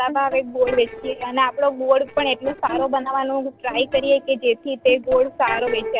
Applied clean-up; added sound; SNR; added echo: neural separator model SepFormer DNS4.